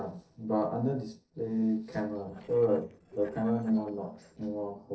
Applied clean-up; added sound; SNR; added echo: neural separator model SepFormer DNS4.